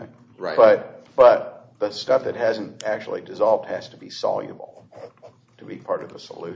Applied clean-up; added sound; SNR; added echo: none; none; none; none.